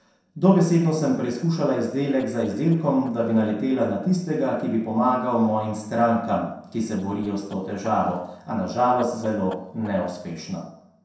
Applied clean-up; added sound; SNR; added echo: neural separator model SepFormer DNS4.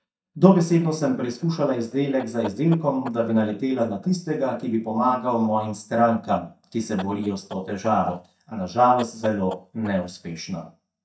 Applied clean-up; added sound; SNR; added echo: neural mask model DeepFilterNet 3.